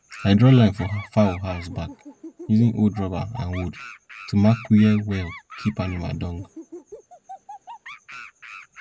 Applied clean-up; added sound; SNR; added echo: none; Animal; 18 dB; none.